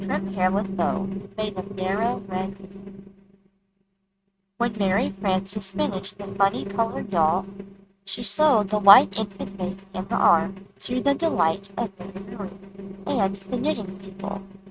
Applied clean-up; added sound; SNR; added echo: neural mask model RNNoise.